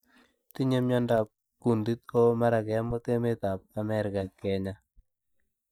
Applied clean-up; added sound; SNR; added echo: neural mask model DeepFilterNet 3.